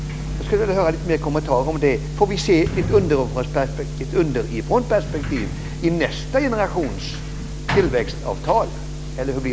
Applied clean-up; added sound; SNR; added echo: none; Sliding door; 13 dB; none.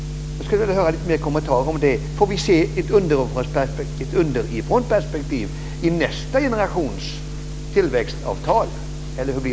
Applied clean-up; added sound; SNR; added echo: none; none; none; none.